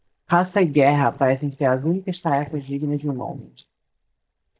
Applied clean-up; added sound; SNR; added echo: neural mask model DeepFilterNet 3.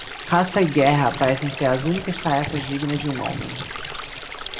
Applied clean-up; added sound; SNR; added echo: none; Stream; 10 dB; reverberation time 1.3 s.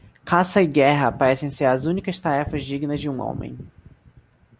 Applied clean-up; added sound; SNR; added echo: none; none; none; none.